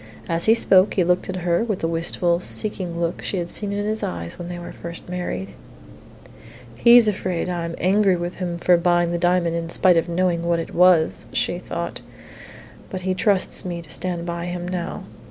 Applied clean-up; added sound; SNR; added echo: none; none; none; none.